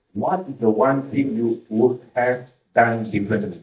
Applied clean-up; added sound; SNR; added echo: neural mask model DeepFilterNet 3.